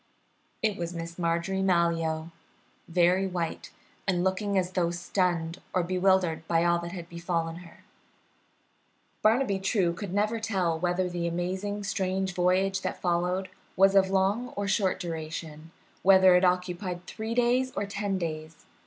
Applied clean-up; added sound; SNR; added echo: none; none; none; none.